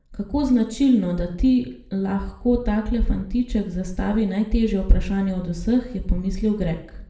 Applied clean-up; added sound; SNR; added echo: none; none; none; reverberation time 0.6 s.